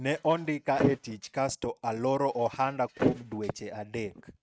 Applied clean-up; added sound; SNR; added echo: neural mask model RNNoise.